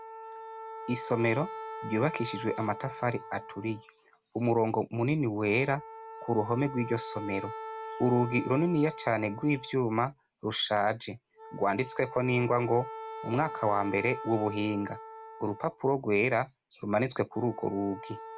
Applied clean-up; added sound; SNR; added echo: none; Wind instrument, woodwind instrument; 13 dB; none.